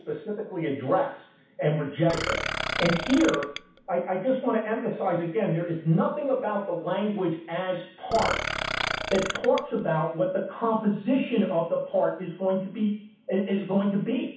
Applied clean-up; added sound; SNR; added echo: none; Burping, eructation; 4 dB; reverberation time 0.7 s.